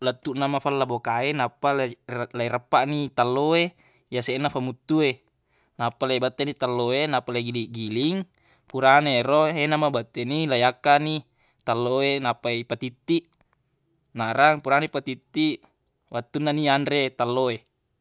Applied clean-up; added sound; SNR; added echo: none; none; none; none.